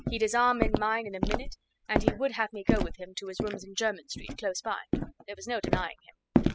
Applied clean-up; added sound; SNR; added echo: classical method spectral subtraction.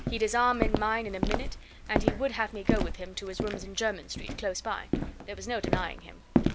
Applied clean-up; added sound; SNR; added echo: none; Walk, footsteps; -1 dB; none.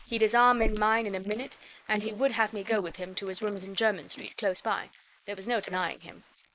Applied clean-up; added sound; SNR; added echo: neural mask model Resemble Enhance denoiser.